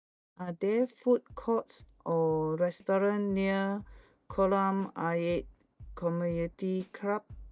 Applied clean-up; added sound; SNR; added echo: neural mask model DeepFilterNet 3.